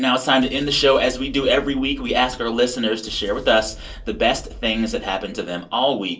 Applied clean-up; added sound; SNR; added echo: none; Boom; 17 dB; reverberation time 0.2 s.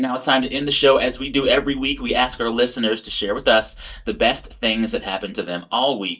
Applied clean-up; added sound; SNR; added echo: neural mask model DeepFilterNet 3.